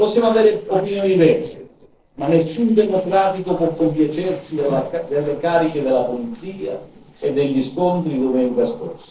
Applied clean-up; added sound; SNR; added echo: neural separator model SepFormer DNS4.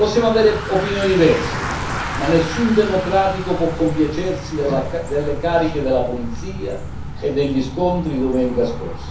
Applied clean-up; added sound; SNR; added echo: none; Bicycle; 8 dB; reverberation time 0.6 s.